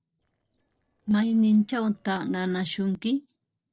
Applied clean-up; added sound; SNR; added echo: neural separator model SepFormer DNS4.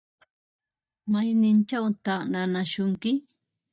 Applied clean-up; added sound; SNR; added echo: neural mask model DeepFilterNet 3.